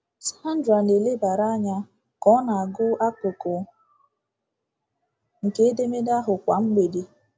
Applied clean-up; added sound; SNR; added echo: none; none; none; none.